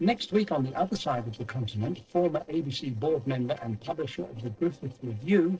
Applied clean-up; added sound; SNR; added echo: neural separator model SepFormer DNS4.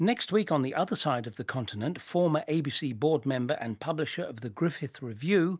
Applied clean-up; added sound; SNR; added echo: none; none; none; none.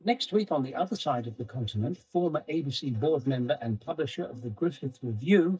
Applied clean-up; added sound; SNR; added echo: neural mask model DeepFilterNet 3.